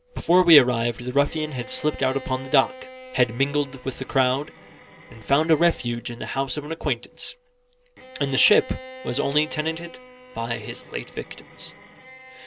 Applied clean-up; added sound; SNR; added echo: none; Bowed string instrument; 19 dB; none.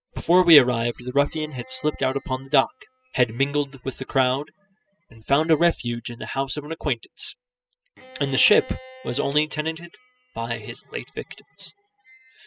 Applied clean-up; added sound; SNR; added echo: classical method spectral subtraction.